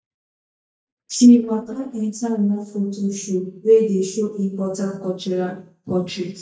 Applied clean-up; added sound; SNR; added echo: neural mask model DeepFilterNet 3.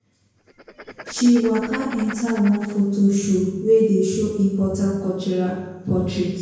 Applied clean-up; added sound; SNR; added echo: none; Writing; 17 dB; reverberation time 1.0 s.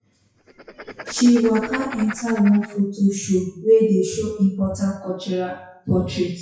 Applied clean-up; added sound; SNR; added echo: classical method WPE with log-MMSE.